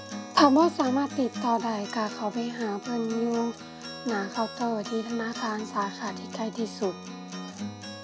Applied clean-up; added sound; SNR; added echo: none; Acoustic guitar; 11 dB; none.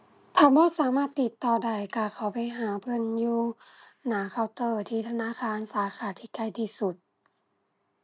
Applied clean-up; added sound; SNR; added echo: none; none; none; none.